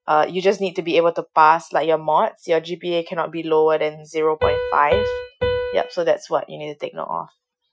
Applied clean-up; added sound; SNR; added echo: classical method Wiener filter.